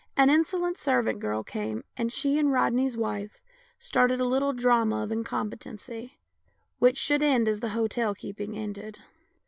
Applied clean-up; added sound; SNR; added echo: none; none; none; none.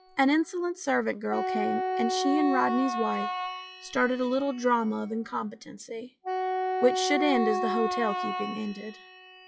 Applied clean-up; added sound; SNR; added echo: classical method log-MMSE.